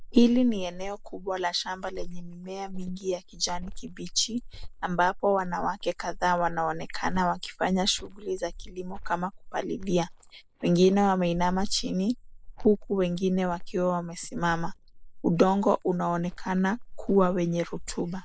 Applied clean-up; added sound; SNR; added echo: neural mask model Resemble Enhance denoiser.